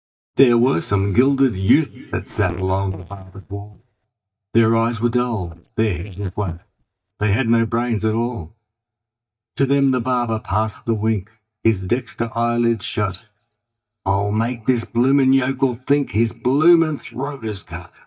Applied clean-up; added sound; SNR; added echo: neural mask model DeepFilterNet 3.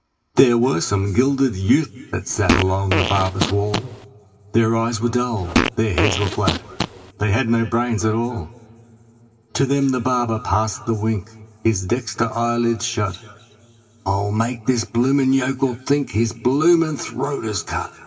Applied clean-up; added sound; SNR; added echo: none; Fart; 2 dB; reverberation time 2.5 s.